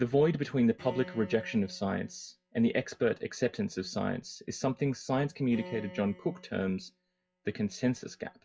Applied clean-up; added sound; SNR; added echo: classical method WPE with log-MMSE.